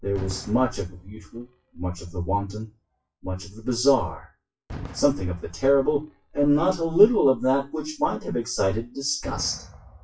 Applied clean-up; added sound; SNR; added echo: classical method WPE with log-MMSE.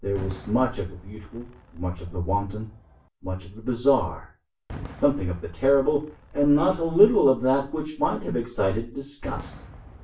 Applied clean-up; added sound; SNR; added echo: none; Fireworks; 19 dB; reverberation time 0.3 s.